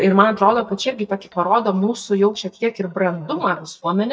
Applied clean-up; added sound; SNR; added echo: neural mask model DeepFilterNet 3.